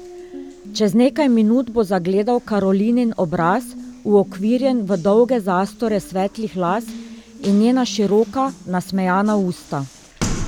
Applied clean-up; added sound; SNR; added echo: none; Water tap, faucet; 14 dB; none.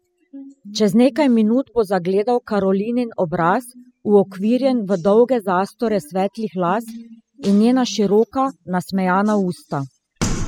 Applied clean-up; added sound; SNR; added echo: classical method spectral subtraction.